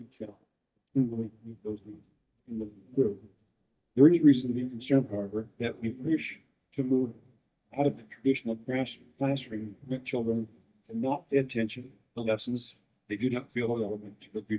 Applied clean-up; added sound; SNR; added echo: neural mask model DeepFilterNet 3.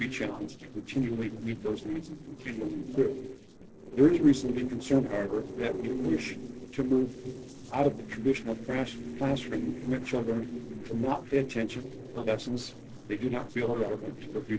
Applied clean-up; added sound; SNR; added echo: neural separator model SepFormer DNS4.